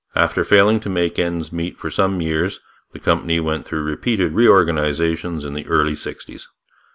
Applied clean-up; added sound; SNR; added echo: none; none; none; none.